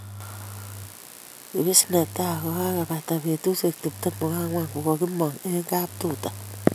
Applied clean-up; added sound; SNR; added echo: none; Engine; 15 dB; none.